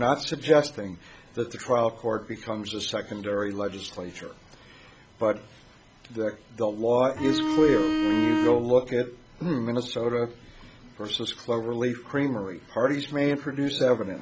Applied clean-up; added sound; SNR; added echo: none; Bowed string instrument; -1 dB; none.